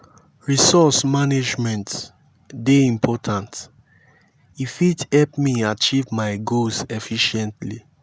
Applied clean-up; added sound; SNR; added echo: none; none; none; none.